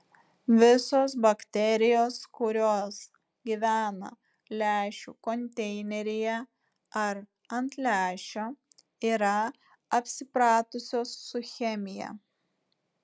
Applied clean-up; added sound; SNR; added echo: none; none; none; none.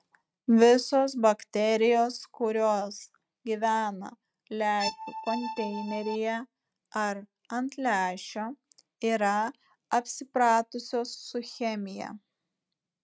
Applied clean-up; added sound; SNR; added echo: neural mask model RNNoise.